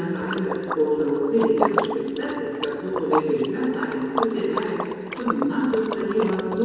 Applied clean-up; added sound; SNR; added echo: none; Liquid; 6 dB; reverberation time 2.2 s.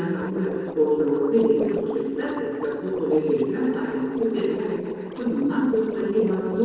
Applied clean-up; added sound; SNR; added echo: neural separator model SepFormer DNS4.